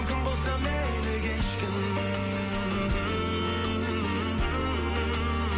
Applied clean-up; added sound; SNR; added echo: none; none; none; none.